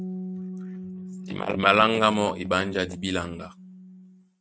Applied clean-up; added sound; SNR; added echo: neural mask model RNNoise.